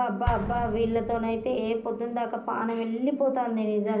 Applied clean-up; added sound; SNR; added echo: none; Explosion; 11 dB; reverberation time 0.5 s.